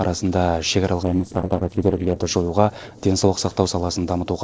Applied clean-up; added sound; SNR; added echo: neural separator model SepFormer DNS4.